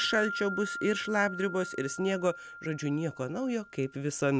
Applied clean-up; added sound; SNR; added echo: none; Wind chime; 10 dB; none.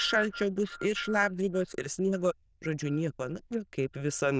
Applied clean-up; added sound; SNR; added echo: neural diffusion model UNIVERSE++.